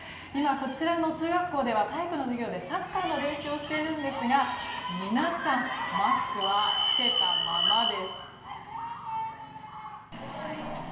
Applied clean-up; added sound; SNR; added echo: none; none; none; reverberation time 1.1 s.